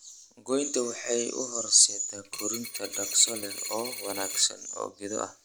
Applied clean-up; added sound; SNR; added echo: none; Coin (dropping); 9 dB; none.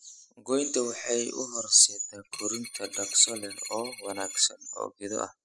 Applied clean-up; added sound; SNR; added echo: classical method spectral subtraction.